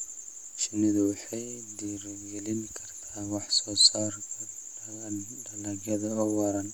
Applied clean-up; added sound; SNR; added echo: none; none; none; none.